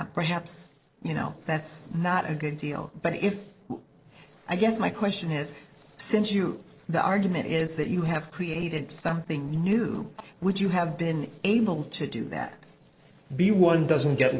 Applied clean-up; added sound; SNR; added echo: neural separator model SepFormer DNS4.